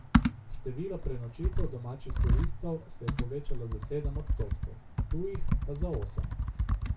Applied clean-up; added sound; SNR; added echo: none; Computer keyboard; -3 dB; reverberation time 0.2 s.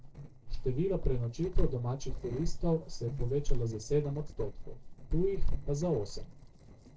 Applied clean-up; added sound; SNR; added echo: neural separator model SepFormer DNS4.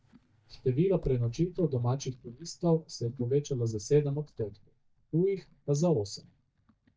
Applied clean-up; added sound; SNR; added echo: neural mask model DeepFilterNet 3.